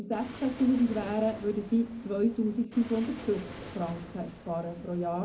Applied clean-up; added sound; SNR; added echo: none; Waves, surf; 15 dB; reverberation time 0.3 s.